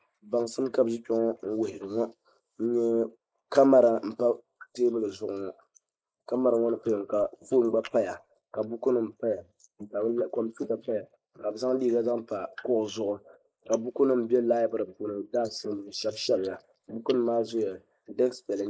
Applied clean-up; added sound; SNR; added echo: neural mask model Resemble Enhance denoiser.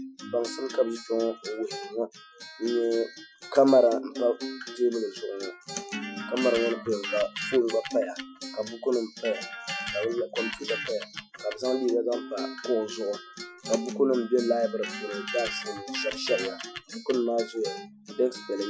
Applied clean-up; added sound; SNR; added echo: classical method Wiener filter.